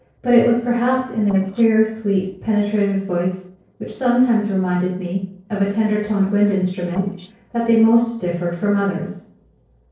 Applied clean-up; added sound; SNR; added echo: neural separator model SepFormer DNS4.